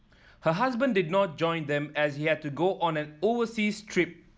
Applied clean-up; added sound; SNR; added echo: none; none; none; none.